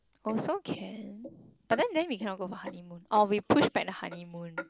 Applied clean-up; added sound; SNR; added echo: neural mask model Resemble Enhance denoiser.